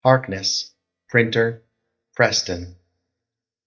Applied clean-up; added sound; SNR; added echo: neural mask model DeepFilterNet 3.